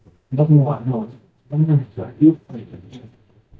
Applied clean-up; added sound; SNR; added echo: neural mask model DeepFilterNet 3.